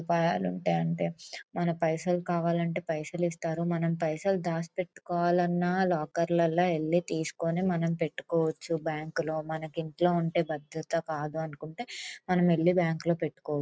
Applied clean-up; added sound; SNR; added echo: none; none; none; none.